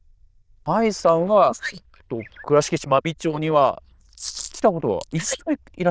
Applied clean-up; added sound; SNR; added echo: neural diffusion model UNIVERSE++.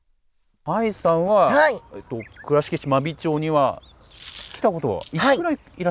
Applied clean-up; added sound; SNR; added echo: none; Coin (dropping); 17 dB; none.